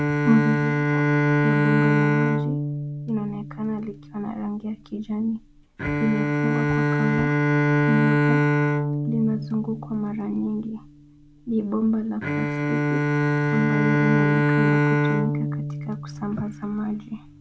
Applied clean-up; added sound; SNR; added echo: none; Bowed string instrument; -5 dB; none.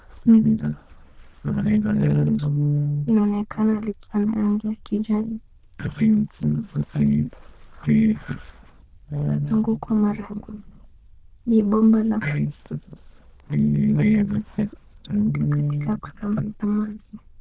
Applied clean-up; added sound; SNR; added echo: neural diffusion model UNIVERSE++.